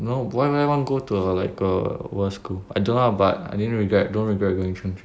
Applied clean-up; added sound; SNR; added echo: none; none; none; none.